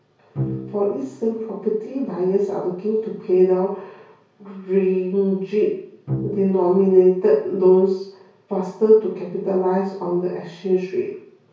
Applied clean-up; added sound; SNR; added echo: none; Bowed string instrument; 14 dB; reverberation time 0.6 s.